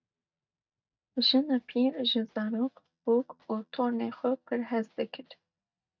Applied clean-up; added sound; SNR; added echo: neural mask model DeepFilterNet 3.